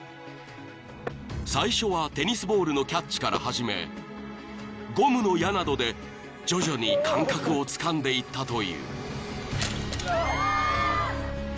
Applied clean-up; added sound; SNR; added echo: none; none; none; none.